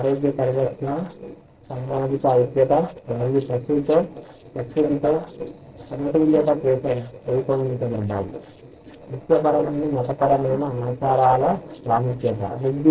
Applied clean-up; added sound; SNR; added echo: neural separator model SepFormer DNS4.